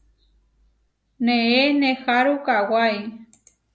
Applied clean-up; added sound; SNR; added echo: none; none; none; none.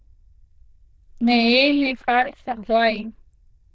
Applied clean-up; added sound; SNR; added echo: neural diffusion model UNIVERSE++.